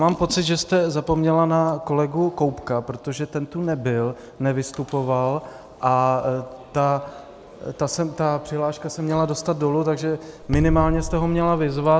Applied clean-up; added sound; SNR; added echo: none; Bass drum; 5 dB; none.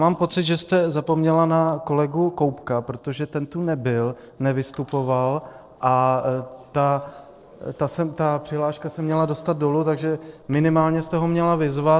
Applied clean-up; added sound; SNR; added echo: neural separator model SepFormer DNS4.